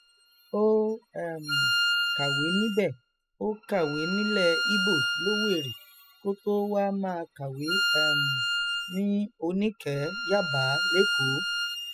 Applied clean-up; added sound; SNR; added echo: classical method spectral subtraction.